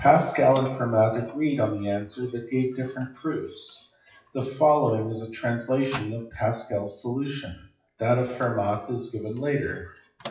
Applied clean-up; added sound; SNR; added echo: classical method WPE with log-MMSE.